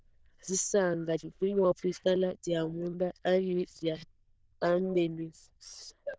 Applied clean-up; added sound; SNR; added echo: neural diffusion model UNIVERSE++.